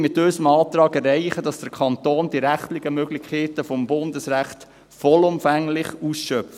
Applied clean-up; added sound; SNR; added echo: none; none; none; none.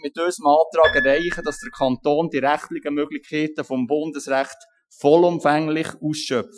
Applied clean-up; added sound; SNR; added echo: classical method Wiener filter.